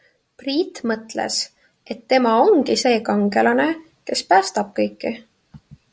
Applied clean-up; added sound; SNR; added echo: none; none; none; none.